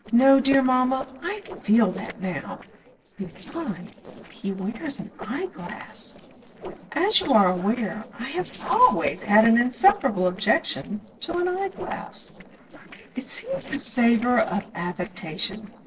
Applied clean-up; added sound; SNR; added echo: neural separator model SepFormer DNS4.